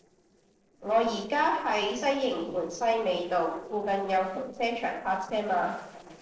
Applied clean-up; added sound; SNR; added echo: neural separator model SepFormer DNS4.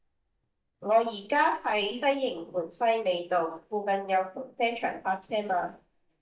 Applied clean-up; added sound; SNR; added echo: neural mask model DeepFilterNet 3.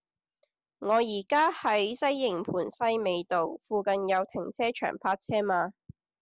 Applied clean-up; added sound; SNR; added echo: none; none; none; none.